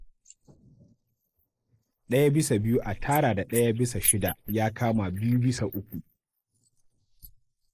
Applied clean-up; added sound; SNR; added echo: neural mask model Resemble Enhance denoiser.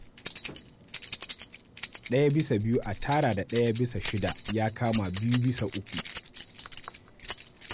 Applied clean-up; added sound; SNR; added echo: none; Keys jangling; 1 dB; none.